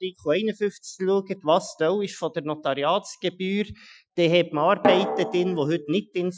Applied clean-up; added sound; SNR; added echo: classical method Wiener filter.